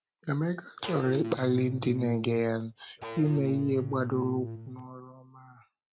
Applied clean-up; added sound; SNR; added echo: neural mask model RNNoise.